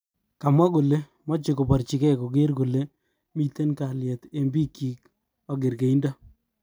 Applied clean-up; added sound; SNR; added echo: none; none; none; none.